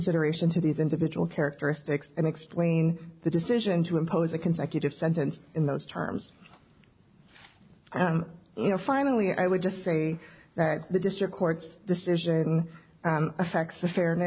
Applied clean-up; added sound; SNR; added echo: none; none; none; none.